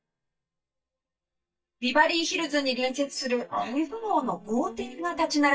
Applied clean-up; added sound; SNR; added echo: neural mask model DeepFilterNet 3.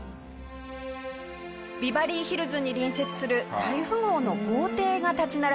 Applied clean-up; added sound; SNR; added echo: none; none; none; none.